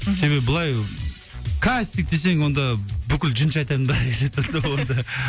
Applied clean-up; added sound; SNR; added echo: none; none; none; none.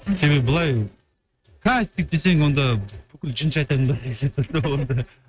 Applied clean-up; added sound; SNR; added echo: neural mask model RNNoise.